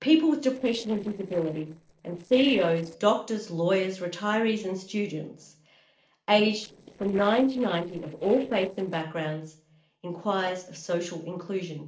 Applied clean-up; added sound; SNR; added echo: neural separator model SepFormer DNS4.